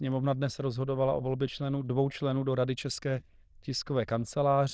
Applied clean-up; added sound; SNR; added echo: neural diffusion model UNIVERSE++.